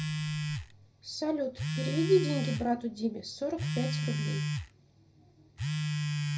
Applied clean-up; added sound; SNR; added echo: none; Telephone; 0 dB; reverberation time 0.4 s.